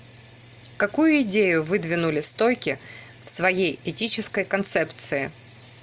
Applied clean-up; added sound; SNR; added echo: none; none; none; none.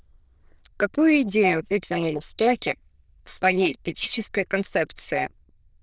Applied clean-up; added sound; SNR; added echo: neural diffusion model UNIVERSE++.